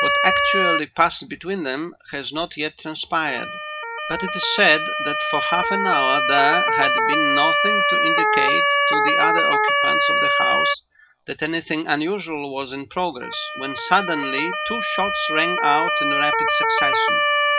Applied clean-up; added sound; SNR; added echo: none; Motor vehicle (road) / Siren; -3 dB; reverberation time 0.3 s.